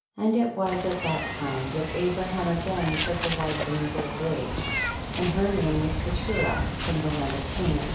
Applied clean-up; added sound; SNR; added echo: none; Meow; 2 dB; reverberation time 0.6 s.